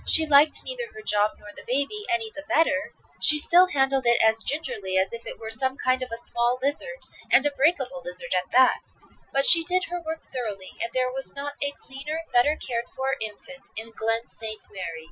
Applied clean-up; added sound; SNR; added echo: classical method Wiener filter.